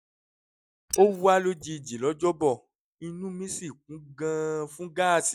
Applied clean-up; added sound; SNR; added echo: neural mask model DeepFilterNet 3.